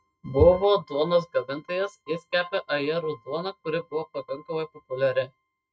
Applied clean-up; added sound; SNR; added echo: neural mask model RNNoise.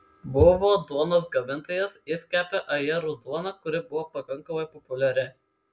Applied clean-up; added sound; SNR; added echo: none; none; none; none.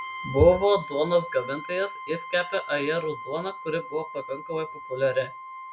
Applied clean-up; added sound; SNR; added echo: none; Brass instrument; 12 dB; none.